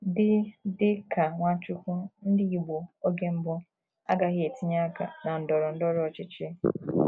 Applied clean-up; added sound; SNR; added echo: none; none; none; none.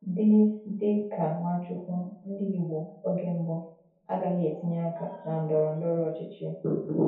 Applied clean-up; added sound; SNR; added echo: none; none; none; reverberation time 0.6 s.